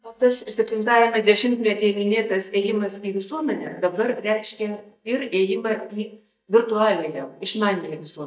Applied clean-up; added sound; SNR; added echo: neural mask model DeepFilterNet 3.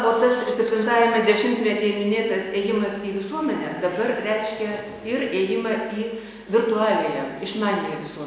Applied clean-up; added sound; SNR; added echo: none; none; none; none.